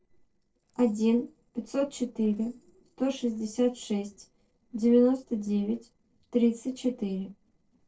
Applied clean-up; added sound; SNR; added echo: neural separator model SepFormer DNS4.